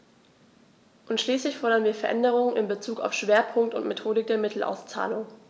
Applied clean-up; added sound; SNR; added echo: none; none; none; none.